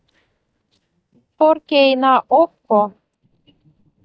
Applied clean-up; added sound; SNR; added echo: neural mask model DeepFilterNet 3.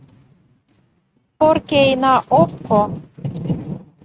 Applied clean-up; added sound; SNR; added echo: neural mask model RNNoise.